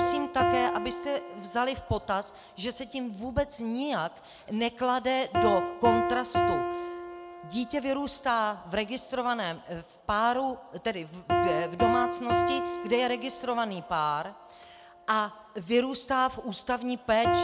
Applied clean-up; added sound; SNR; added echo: none; Piano; 2 dB; none.